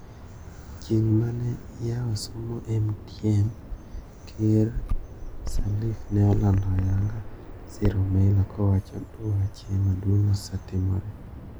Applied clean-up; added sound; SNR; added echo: none; Bird vocalization, bird call, bird song; 9 dB; none.